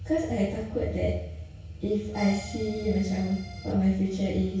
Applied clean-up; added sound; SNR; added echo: none; Accordion; 16 dB; reverberation time 0.6 s.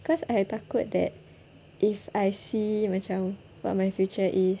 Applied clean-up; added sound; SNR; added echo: none; none; none; none.